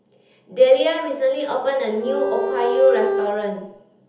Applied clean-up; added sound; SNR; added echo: none; Bowed string instrument; 4 dB; reverberation time 0.7 s.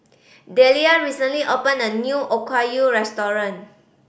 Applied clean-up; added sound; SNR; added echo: none; none; none; none.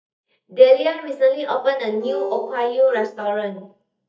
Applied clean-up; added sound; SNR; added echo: neural mask model DeepFilterNet 3.